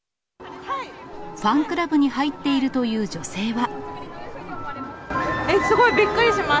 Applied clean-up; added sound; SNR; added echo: none; none; none; none.